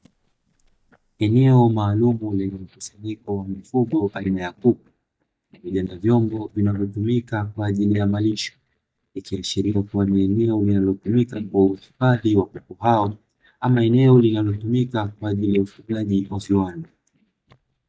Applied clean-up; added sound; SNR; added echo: neural mask model DeepFilterNet 3.